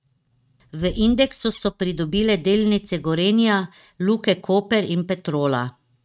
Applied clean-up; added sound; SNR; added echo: neural mask model RNNoise.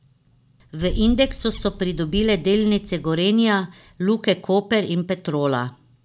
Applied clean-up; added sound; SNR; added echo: none; Bird; 10 dB; none.